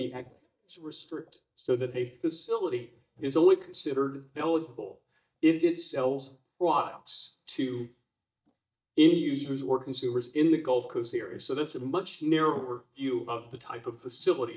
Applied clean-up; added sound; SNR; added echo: neural mask model DeepFilterNet 3.